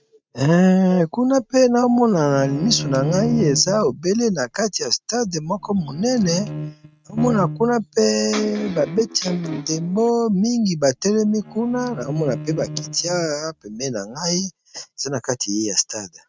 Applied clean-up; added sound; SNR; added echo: neural mask model RNNoise.